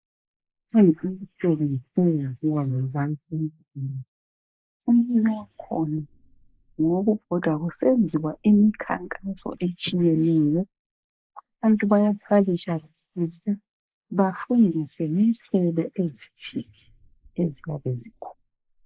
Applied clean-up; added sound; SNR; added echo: neural mask model Resemble Enhance denoiser.